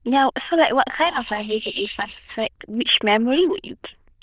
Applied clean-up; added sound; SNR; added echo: neural diffusion model UNIVERSE++.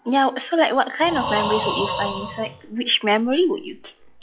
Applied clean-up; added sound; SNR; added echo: classical method log-MMSE.